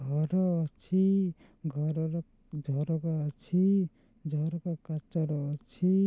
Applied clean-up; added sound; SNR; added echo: none; none; none; none.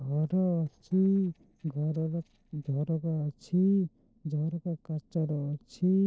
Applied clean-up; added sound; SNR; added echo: neural separator model SepFormer DNS4.